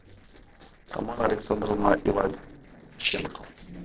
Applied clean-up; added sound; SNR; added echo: neural separator model SepFormer DNS4.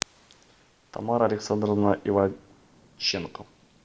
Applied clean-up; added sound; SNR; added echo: none; none; none; none.